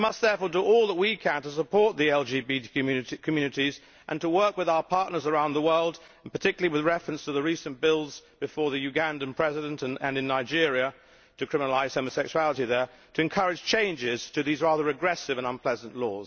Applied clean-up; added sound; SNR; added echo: none; none; none; none.